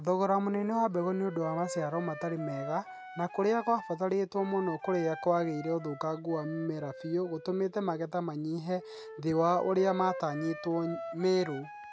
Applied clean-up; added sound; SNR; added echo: none; Wind instrument, woodwind instrument; 13 dB; none.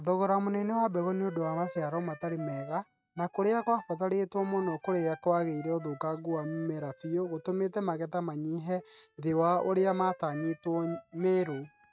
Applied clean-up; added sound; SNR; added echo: neural mask model RNNoise.